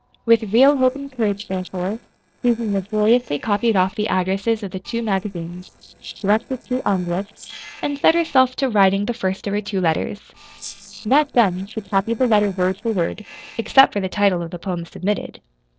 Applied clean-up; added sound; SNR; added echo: neural separator model SepFormer DNS4.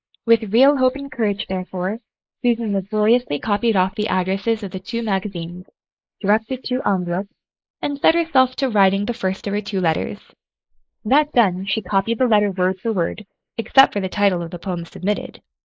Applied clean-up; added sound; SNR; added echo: neural mask model Resemble Enhance denoiser.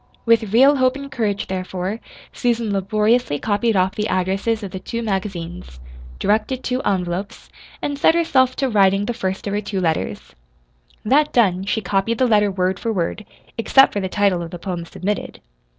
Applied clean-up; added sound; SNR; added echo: none; none; none; none.